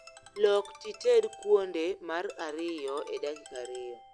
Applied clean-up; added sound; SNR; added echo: none; Ringtone; 20 dB; none.